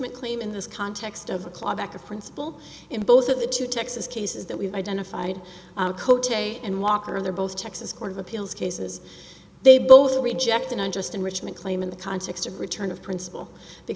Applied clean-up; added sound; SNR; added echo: none; none; none; none.